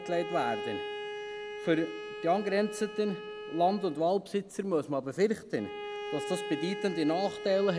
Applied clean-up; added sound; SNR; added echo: none; Bowed string instrument; 9 dB; none.